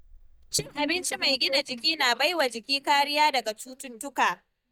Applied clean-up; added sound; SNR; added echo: neural mask model DeepFilterNet 3.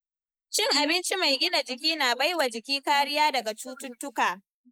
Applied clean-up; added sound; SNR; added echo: neural mask model Resemble Enhance denoiser.